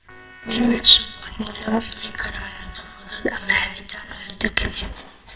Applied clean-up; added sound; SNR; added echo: neural separator model SepFormer WHAMR!.